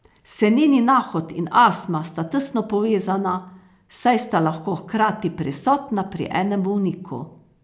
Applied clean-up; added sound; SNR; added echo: none; none; none; none.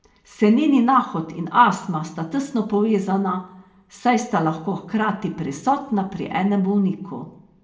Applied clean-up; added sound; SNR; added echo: none; none; none; reverberation time 0.6 s.